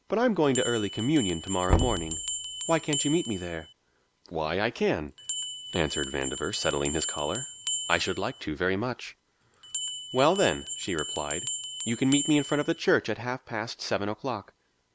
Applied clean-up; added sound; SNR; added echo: none; Knock + Bell; 5 dB; none.